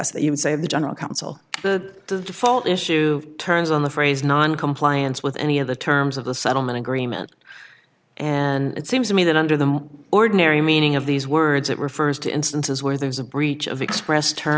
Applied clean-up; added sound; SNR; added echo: none; none; none; none.